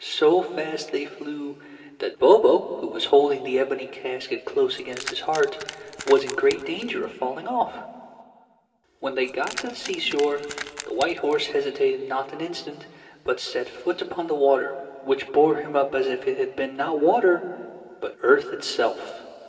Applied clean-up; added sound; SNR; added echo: none; Keys jangling; 14 dB; reverberation time 2.2 s.